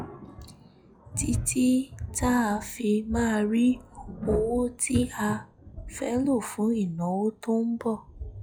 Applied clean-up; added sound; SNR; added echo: classical method log-MMSE.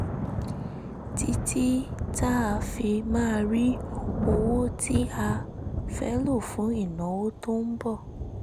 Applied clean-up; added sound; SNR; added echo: none; Thunder / Rain; 3 dB; none.